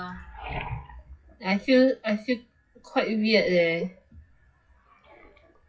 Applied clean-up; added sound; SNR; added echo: classical method WPE with log-MMSE.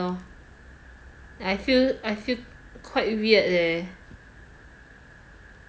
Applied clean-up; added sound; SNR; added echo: none; none; none; none.